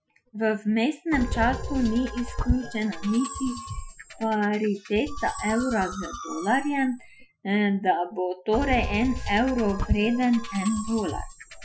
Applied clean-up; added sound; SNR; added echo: classical method Wiener filter.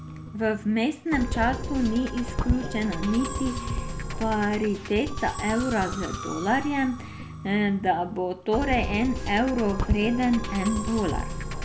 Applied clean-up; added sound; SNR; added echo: none; Musical instrument; 5 dB; none.